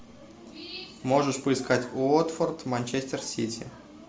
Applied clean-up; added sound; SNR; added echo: none; none; none; none.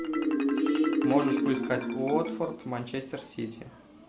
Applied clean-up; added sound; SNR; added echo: none; Marimba, xylophone; -3 dB; none.